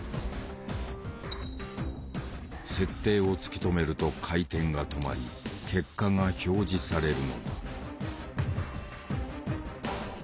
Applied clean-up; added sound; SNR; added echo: none; none; none; none.